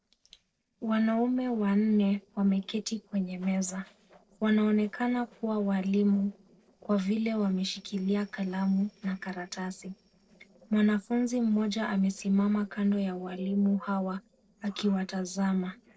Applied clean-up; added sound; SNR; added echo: neural separator model SepFormer DNS4.